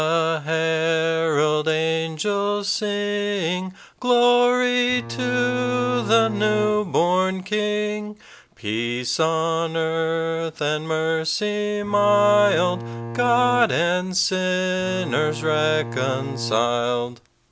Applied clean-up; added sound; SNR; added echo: none; Bowed string instrument; 11 dB; none.